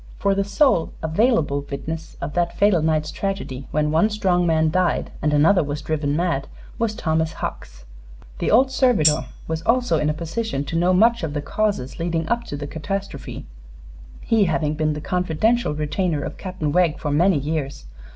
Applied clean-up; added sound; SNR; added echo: none; Tambourine; 7 dB; none.